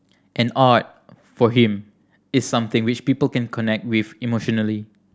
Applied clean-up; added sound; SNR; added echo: none; none; none; none.